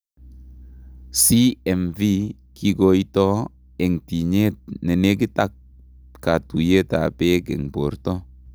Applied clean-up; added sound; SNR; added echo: none; none; none; none.